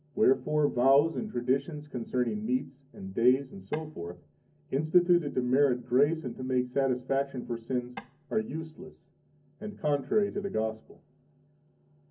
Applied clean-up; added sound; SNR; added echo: none; Tap / Wood; 16 dB; reverberation time 0.3 s.